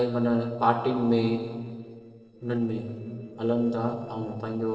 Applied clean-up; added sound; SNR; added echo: neural separator model SepFormer DNS4.